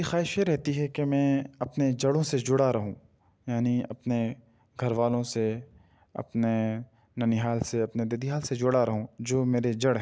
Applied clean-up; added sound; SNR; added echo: none; none; none; none.